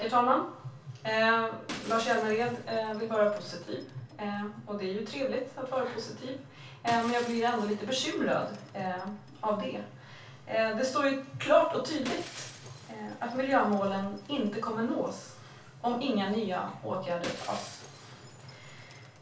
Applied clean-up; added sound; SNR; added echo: none; Shatter; 19 dB; reverberation time 0.3 s.